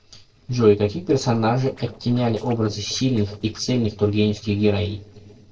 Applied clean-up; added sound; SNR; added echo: neural separator model SepFormer DNS4.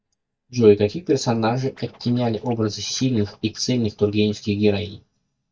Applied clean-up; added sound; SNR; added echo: neural mask model DeepFilterNet 3.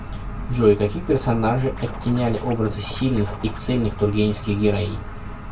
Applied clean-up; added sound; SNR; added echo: none; Scratching (performance technique); 18 dB; reverberation time 0.2 s.